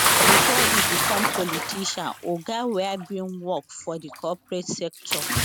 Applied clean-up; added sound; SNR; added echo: none; Bathtub (filling or washing) / Splash, splatter; -5 dB; none.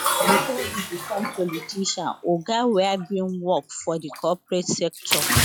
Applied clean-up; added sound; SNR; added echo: classical method log-MMSE.